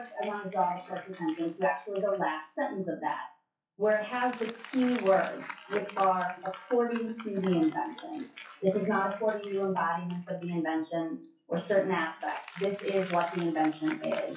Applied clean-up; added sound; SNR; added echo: classical method WPE with log-MMSE.